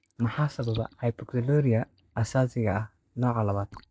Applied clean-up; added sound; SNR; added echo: neural mask model DeepFilterNet 3.